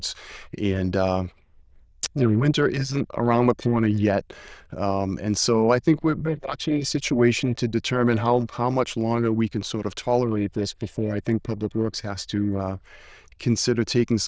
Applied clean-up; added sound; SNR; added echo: neural diffusion model UNIVERSE++.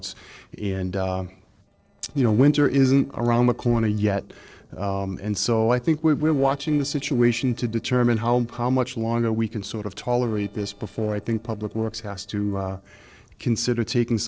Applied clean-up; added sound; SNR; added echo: neural separator model SepFormer DNS4.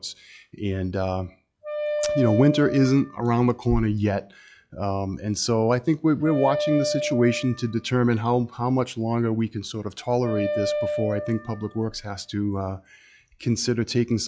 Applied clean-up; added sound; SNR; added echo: classical method log-MMSE.